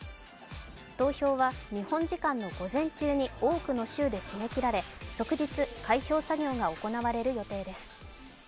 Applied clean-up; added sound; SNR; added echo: none; none; none; none.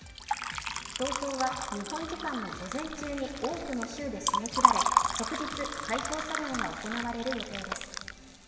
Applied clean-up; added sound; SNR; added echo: none; Liquid; -3 dB; reverberation time 2.1 s.